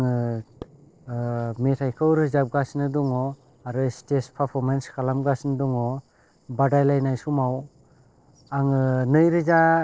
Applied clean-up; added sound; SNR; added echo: neural separator model SepFormer DNS4.